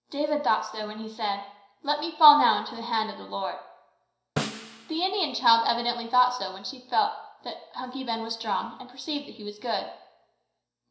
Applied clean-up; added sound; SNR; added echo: none; Snare drum; 10 dB; reverberation time 0.7 s.